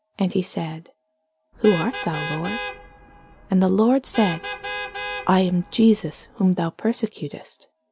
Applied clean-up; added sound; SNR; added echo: none; Vehicle horn, car horn, honking; 10 dB; none.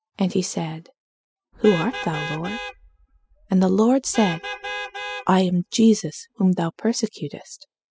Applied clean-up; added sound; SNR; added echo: classical method spectral subtraction.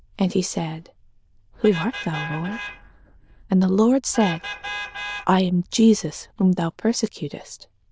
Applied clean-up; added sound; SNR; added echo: neural diffusion model UNIVERSE++.